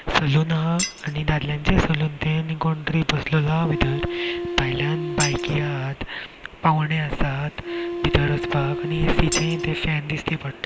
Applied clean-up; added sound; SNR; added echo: none; Shatter + Wind instrument, woodwind instrument; 7 dB; none.